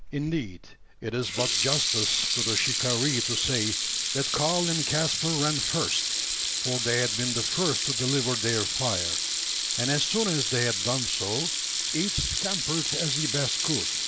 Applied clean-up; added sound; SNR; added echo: none; Sink (filling or washing) / Water tap, faucet; -2 dB; none.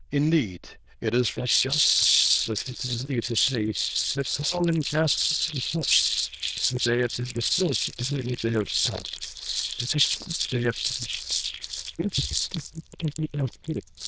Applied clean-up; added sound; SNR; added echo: neural diffusion model UNIVERSE++.